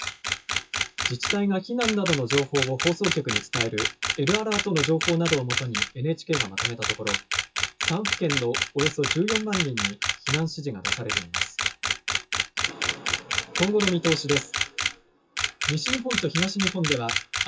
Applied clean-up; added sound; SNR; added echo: classical method WPE with log-MMSE.